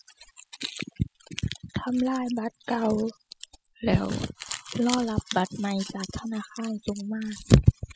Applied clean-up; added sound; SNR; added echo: classical method spectral subtraction.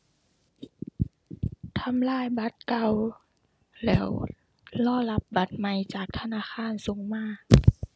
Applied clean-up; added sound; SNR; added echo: none; none; none; none.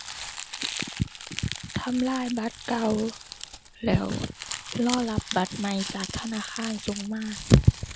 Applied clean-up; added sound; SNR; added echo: none; Crumpling, crinkling; 10 dB; none.